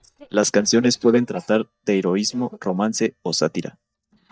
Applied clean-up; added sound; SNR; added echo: neural mask model DeepFilterNet 3.